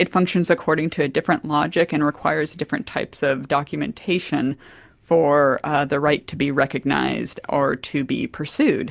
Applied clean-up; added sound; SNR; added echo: none; none; none; none.